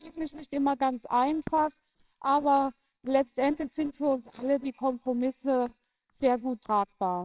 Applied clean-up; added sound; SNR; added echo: neural separator model SepFormer WHAMR!.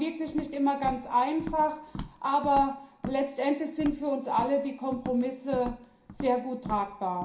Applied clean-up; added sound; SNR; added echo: none; Walk, footsteps; 14 dB; reverberation time 0.5 s.